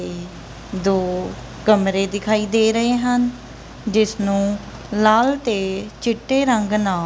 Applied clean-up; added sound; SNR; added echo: none; none; none; none.